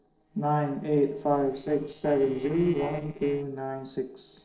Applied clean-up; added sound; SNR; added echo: neural separator model SepFormer DNS4.